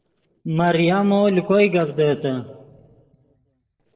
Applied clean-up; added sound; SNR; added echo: neural separator model SepFormer DNS4.